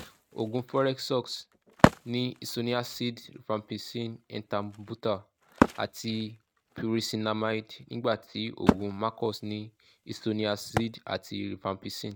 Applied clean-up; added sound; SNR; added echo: neural mask model RNNoise.